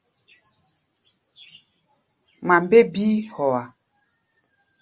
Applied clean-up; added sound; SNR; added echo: none; none; none; none.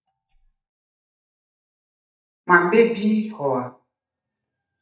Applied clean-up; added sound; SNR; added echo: neural mask model DeepFilterNet 3.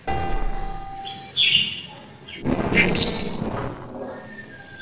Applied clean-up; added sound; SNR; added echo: neural separator model SepFormer DNS4.